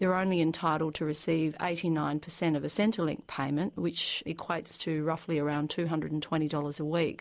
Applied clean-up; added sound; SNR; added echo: none; none; none; none.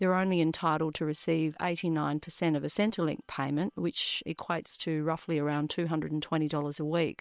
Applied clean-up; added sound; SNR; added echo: neural separator model SepFormer WHAM!.